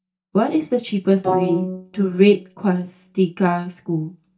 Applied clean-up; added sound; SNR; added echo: neural mask model DeepFilterNet 3.